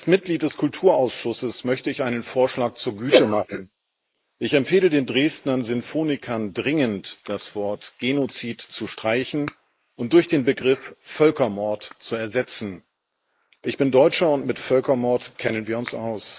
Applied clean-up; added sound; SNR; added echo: neural mask model Resemble Enhance denoiser.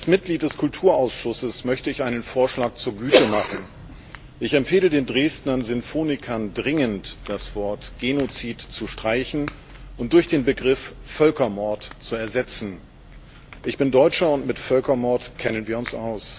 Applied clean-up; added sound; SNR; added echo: none; Crack / Crackle; 19 dB; none.